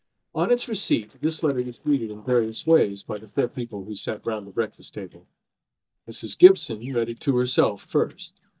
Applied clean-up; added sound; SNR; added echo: neural mask model DeepFilterNet 3.